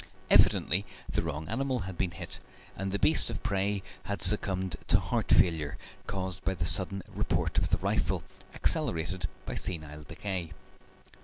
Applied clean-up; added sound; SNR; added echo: none; none; none; none.